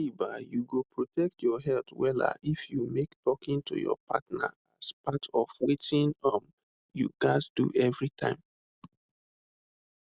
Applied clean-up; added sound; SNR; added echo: none; none; none; none.